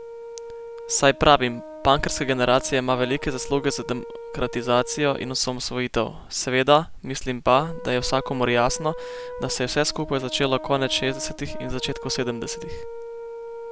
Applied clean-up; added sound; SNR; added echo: none; Brass instrument; 14 dB; none.